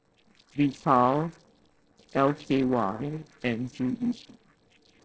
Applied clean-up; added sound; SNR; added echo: neural separator model SepFormer DNS4.